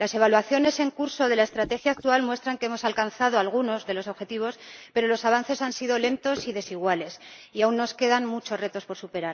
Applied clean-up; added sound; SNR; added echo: neural mask model Resemble Enhance denoiser.